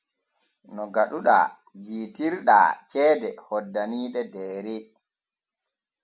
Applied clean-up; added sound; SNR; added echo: none; none; none; none.